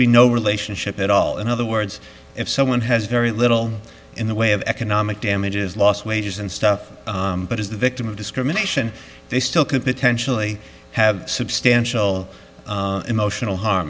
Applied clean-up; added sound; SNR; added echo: none; none; none; none.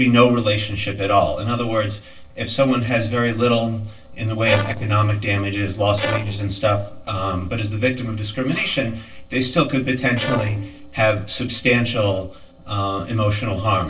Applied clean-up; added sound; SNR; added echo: neural separator model SepFormer DNS4.